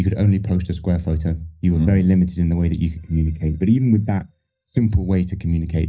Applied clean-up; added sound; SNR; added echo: neural mask model DeepFilterNet 3.